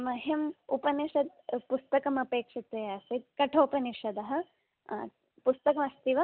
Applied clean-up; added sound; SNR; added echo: none; none; none; none.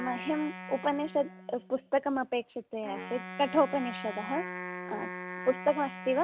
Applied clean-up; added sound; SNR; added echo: none; Wind instrument, woodwind instrument; 10 dB; none.